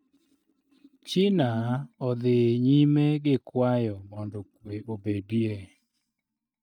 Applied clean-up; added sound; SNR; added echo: neural mask model DeepFilterNet 3.